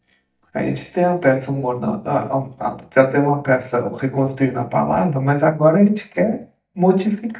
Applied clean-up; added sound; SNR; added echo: neural mask model DeepFilterNet 3.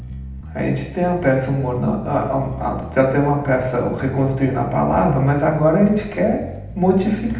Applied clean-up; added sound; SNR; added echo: none; Bass guitar; 14 dB; reverberation time 0.8 s.